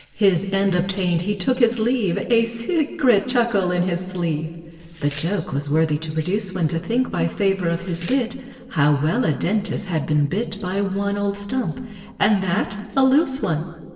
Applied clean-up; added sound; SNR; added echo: neural separator model SepFormer DNS4.